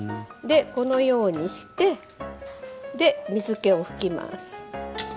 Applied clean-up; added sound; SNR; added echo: none; none; none; none.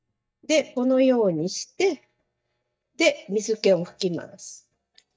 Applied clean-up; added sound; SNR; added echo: neural mask model DeepFilterNet 3.